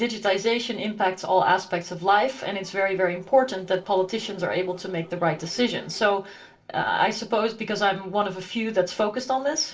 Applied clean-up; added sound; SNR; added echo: neural separator model SepFormer DNS4.